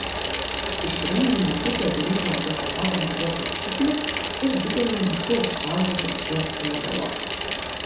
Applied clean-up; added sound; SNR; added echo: none; Bicycle; -5 dB; reverberation time 1.0 s.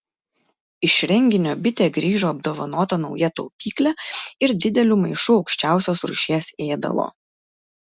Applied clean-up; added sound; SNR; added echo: none; none; none; none.